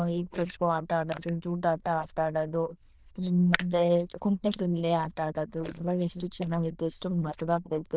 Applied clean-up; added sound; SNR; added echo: neural diffusion model UNIVERSE++.